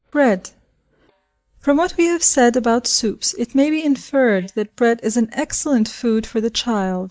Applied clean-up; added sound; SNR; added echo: neural mask model DeepFilterNet 3.